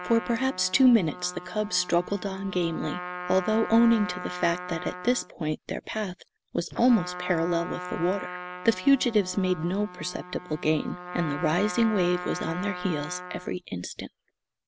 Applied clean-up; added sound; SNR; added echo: none; Trumpet; 12 dB; none.